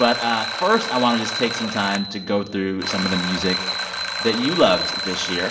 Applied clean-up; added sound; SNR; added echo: none; Alarm; 5 dB; reverberation time 2.6 s.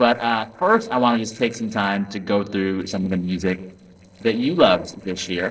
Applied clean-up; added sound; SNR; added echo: neural separator model SepFormer DNS4.